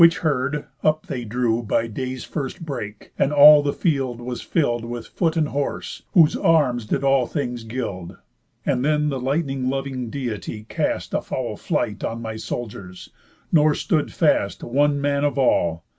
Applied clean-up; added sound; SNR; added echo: none; none; none; none.